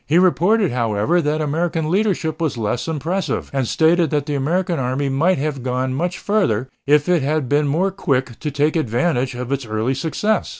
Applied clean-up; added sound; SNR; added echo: none; none; none; none.